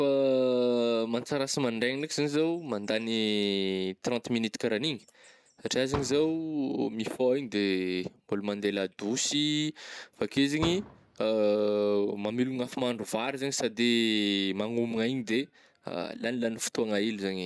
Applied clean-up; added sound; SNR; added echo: none; Fireworks; 12 dB; none.